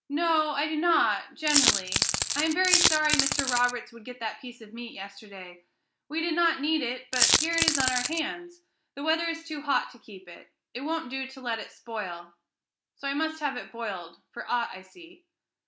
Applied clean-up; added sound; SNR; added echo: none; Coin (dropping); -5 dB; none.